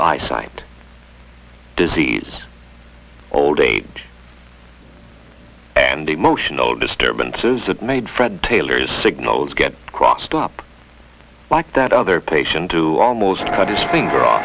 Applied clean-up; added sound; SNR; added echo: none; none; none; none.